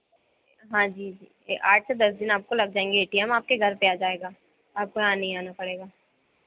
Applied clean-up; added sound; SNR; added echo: none; none; none; none.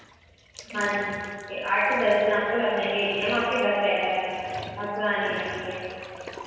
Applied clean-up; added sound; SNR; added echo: none; Bathtub (filling or washing); 16 dB; reverberation time 1.9 s.